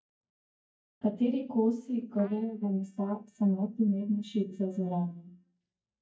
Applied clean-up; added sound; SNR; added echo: neural mask model DeepFilterNet 3.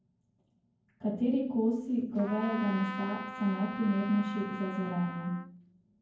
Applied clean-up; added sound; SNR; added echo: none; Trumpet; 10 dB; reverberation time 0.9 s.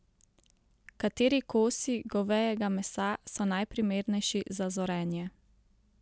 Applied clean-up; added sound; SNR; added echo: none; none; none; none.